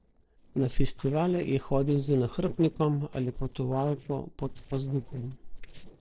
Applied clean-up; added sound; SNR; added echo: neural separator model SepFormer DNS4.